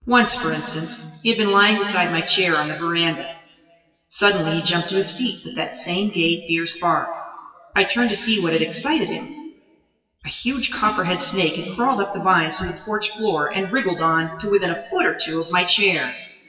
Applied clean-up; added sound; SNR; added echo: classical method WPE with log-MMSE.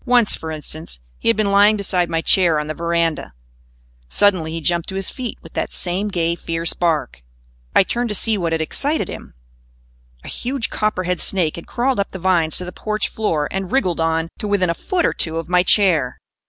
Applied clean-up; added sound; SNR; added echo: none; none; none; none.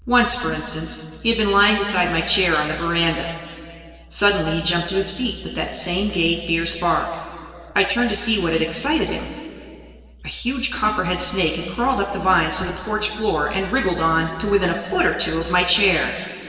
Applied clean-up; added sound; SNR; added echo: neural separator model SepFormer DNS4.